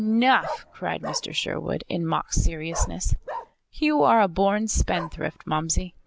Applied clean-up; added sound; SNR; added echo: none; Bark; 16 dB; none.